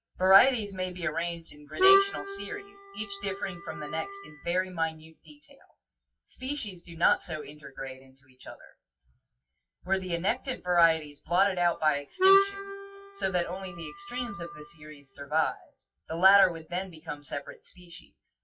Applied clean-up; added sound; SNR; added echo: classical method WPE with log-MMSE.